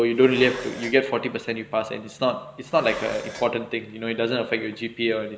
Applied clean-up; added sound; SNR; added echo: none; Dishes, pots, and pans; 16 dB; none.